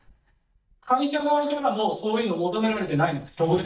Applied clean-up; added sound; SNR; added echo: neural mask model DeepFilterNet 3.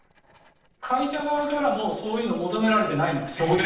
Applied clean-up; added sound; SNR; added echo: neural separator model SepFormer DNS4.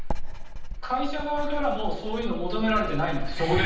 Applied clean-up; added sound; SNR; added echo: none; Writing; 0 dB; reverberation time 0.9 s.